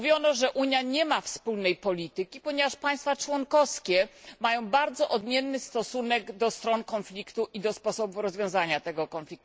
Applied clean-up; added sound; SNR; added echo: none; none; none; none.